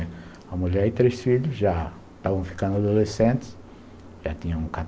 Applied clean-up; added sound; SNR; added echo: none; none; none; none.